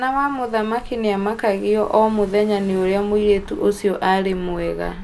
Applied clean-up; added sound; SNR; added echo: none; Engine / Car; 18 dB; none.